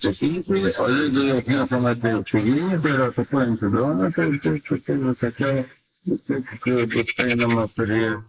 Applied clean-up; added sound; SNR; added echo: neural mask model Resemble Enhance denoiser.